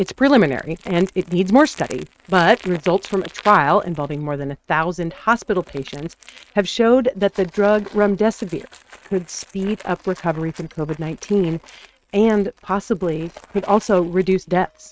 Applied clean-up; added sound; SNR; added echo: neural mask model RNNoise.